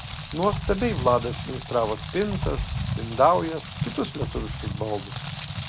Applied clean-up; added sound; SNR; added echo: none; Rain; 5 dB; none.